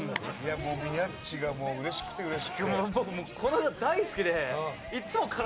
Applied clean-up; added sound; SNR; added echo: none; none; none; none.